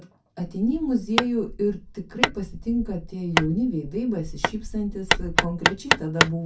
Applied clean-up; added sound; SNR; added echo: none; Hammer; 0 dB; reverberation time 0.3 s.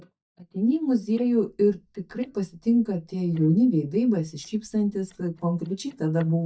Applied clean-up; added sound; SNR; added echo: neural mask model DeepFilterNet 3.